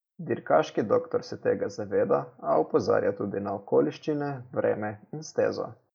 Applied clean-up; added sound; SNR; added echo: none; none; none; none.